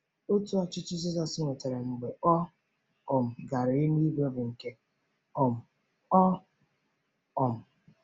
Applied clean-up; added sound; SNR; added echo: none; none; none; none.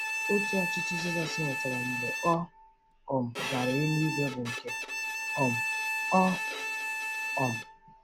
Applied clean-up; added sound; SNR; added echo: none; Bowed string instrument; 2 dB; none.